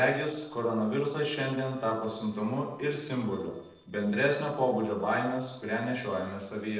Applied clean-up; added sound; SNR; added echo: neural separator model SepFormer DNS4.